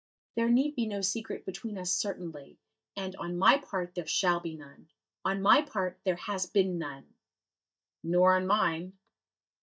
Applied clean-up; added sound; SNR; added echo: neural mask model DeepFilterNet 3.